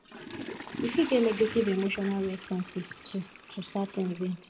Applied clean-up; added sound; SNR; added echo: none; Toilet flush / Water; 12 dB; none.